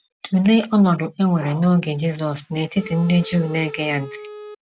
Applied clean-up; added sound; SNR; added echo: none; Telephone; 16 dB; none.